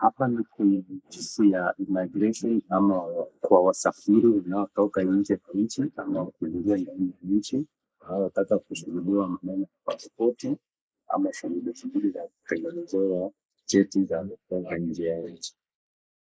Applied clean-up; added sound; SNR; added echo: neural mask model Resemble Enhance denoiser.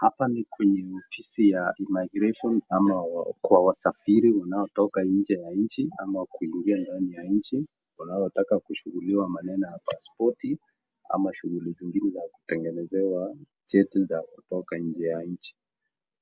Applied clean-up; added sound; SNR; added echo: none; none; none; none.